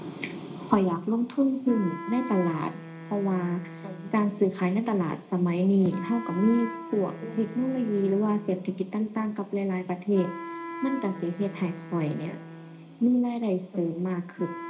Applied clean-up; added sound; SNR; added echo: none; Wind instrument, woodwind instrument; 14 dB; reverberation time 0.4 s.